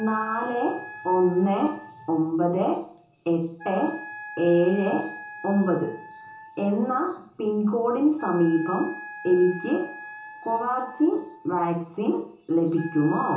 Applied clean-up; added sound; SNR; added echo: none; Wind instrument, woodwind instrument; 16 dB; reverberation time 1.2 s.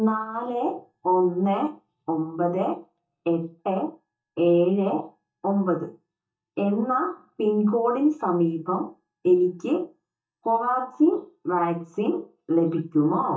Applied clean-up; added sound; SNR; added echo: neural mask model DeepFilterNet 3.